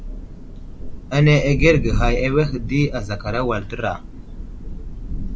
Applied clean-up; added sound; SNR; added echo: none; Thunder; 5 dB; none.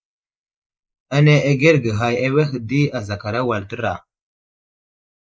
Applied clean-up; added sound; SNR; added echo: neural mask model Resemble Enhance denoiser.